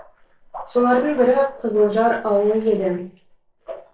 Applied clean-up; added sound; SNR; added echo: neural separator model SepFormer DNS4.